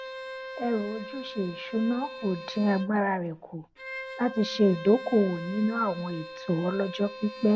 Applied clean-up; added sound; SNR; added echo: none; Bowed string instrument; 12 dB; none.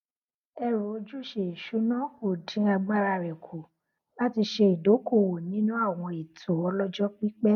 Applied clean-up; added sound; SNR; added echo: none; none; none; none.